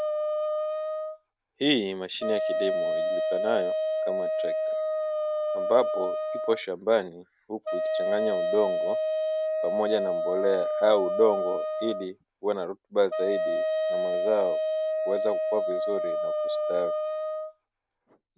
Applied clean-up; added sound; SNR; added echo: none; Wind instrument, woodwind instrument; -2 dB; none.